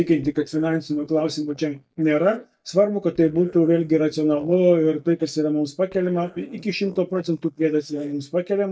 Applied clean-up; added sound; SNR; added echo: neural mask model DeepFilterNet 3.